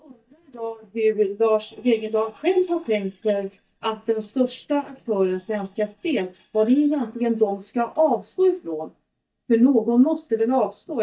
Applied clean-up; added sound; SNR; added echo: neural mask model DeepFilterNet 3.